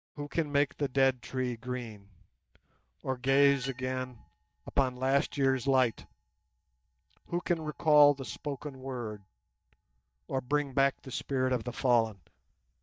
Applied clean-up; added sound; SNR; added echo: neural mask model DeepFilterNet 3.